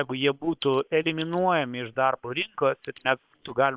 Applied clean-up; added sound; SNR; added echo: neural separator model SepFormer WHAM!.